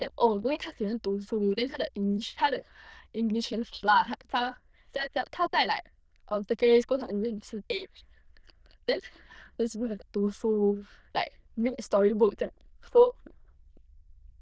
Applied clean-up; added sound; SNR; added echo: neural diffusion model UNIVERSE++.